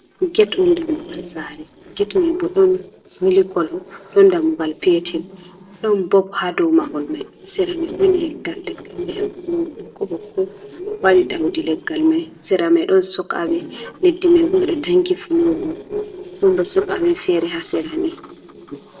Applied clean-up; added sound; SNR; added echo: neural separator model SepFormer DNS4.